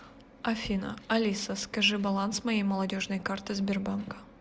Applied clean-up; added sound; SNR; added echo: none; none; none; none.